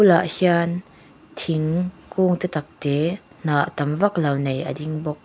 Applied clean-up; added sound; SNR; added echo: none; none; none; none.